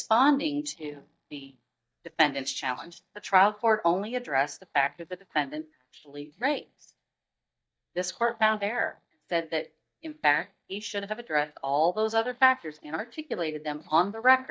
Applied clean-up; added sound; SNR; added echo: neural mask model DeepFilterNet 3.